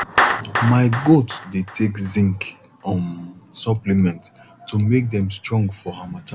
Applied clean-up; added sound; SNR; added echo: none; Clapping; 8 dB; none.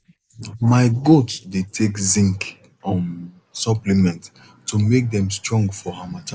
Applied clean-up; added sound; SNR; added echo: neural mask model Resemble Enhance denoiser.